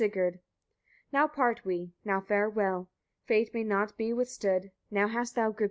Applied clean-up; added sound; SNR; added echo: none; none; none; none.